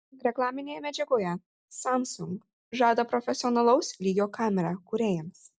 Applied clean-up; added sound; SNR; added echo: none; none; none; none.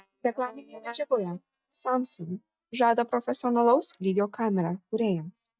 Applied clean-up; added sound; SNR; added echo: neural mask model DeepFilterNet 3.